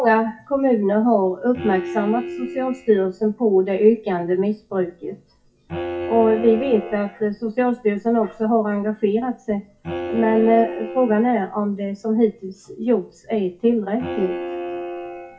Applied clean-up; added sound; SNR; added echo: classical method WPE with log-MMSE.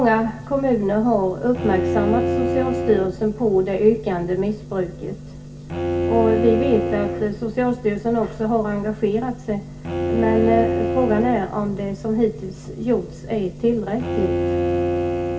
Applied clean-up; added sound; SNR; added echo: none; Bowed string instrument; 4 dB; reverberation time 0.1 s.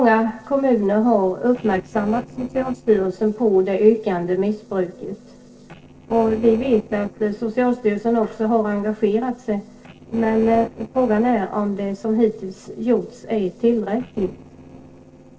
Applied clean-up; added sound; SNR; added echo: neural separator model SepFormer DNS4.